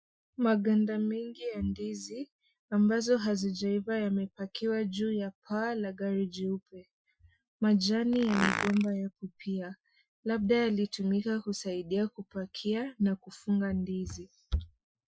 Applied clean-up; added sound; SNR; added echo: classical method Wiener filter.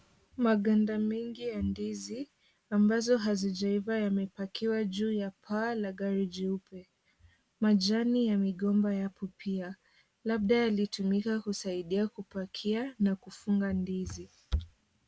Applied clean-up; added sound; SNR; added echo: none; none; none; none.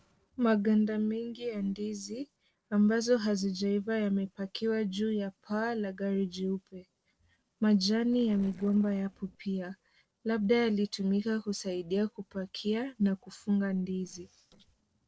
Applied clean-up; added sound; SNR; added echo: neural separator model SepFormer DNS4.